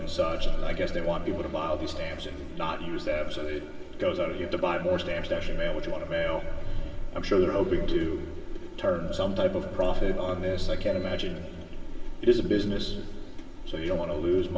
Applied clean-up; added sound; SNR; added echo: none; none; none; reverberation time 2.0 s.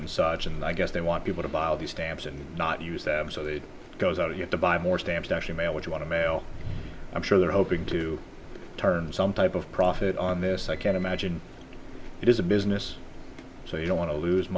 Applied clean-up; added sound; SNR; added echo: none; none; none; none.